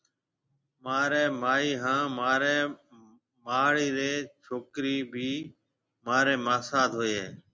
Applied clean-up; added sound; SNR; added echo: none; none; none; none.